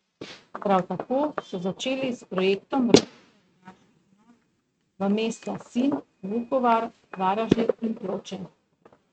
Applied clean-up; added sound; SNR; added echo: neural mask model RNNoise.